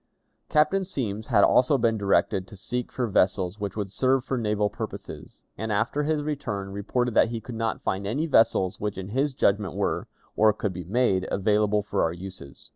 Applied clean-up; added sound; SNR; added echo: none; none; none; none.